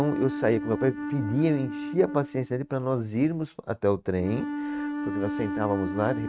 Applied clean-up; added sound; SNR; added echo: neural mask model RNNoise.